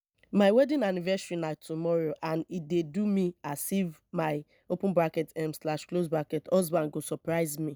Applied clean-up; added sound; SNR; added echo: none; none; none; none.